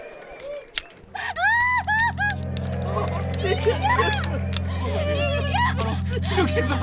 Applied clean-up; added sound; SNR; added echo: none; Camera + Applause / Crowd / Cheering; 13 dB; none.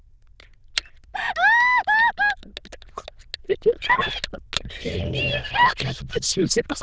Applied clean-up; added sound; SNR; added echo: neural diffusion model UNIVERSE++.